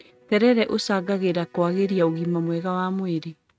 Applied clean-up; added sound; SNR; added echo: neural mask model RNNoise.